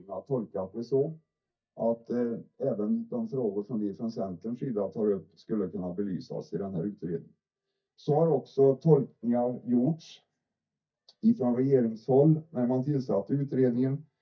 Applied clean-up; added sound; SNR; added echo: neural mask model DeepFilterNet 3.